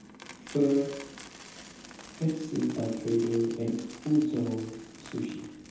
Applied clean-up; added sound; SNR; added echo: none; Coin (dropping); 18 dB; reverberation time 0.9 s.